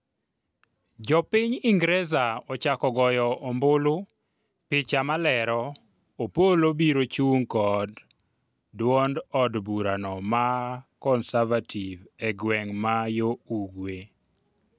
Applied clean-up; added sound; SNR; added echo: none; none; none; none.